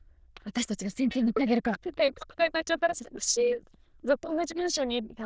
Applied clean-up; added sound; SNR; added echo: neural diffusion model UNIVERSE++.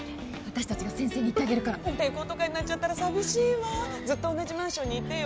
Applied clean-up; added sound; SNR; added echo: none; Bowed string instrument; 10 dB; none.